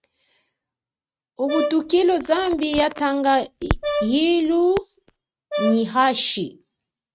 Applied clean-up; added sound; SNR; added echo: neural mask model RNNoise.